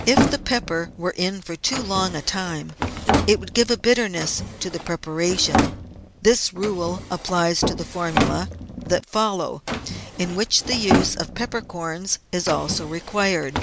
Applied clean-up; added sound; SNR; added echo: none; Drawer open or close; 3 dB; none.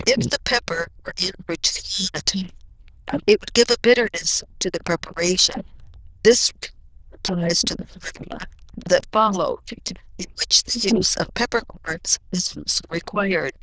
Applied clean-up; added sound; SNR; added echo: neural diffusion model UNIVERSE++.